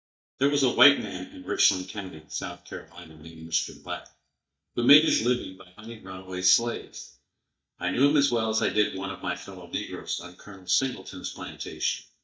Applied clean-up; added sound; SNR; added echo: neural mask model DeepFilterNet 3.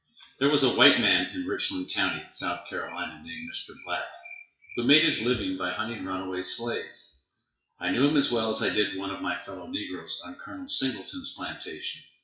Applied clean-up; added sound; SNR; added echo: classical method WPE with log-MMSE.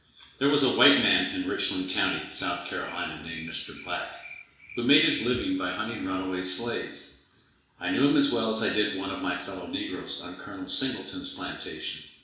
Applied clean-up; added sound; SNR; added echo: none; Cricket; 18 dB; reverberation time 0.7 s.